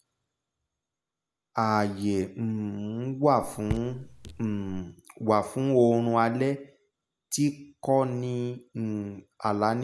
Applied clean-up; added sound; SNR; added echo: none; Raindrop / Drip; 10 dB; none.